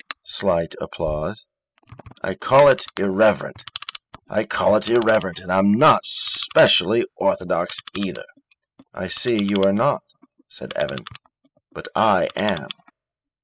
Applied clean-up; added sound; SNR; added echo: classical method spectral subtraction.